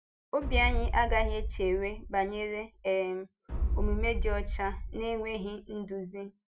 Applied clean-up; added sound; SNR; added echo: none; Boom; 0 dB; none.